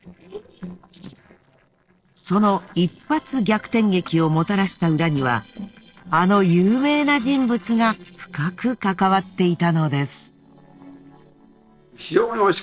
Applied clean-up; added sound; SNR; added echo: neural separator model SepFormer DNS4.